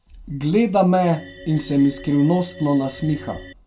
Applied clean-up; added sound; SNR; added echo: none; Organ; 18 dB; reverberation time 0.2 s.